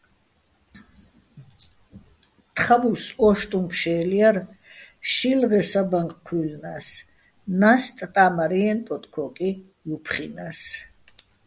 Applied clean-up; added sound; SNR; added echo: none; none; none; none.